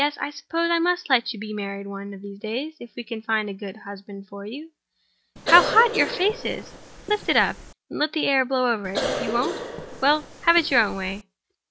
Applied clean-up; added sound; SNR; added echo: none; Cough; 6 dB; none.